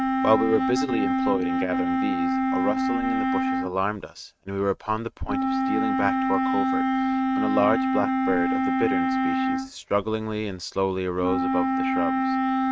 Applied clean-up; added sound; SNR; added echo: neural mask model RNNoise.